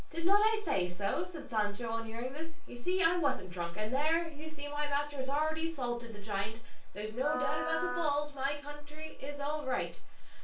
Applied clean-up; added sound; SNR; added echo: neural separator model SepFormer DNS4.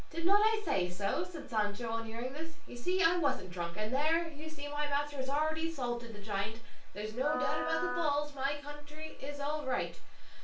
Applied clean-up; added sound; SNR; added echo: none; Wind instrument, woodwind instrument; 12 dB; reverberation time 0.3 s.